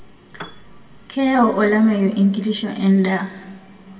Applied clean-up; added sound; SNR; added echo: none; Piano; 17 dB; reverberation time 1.6 s.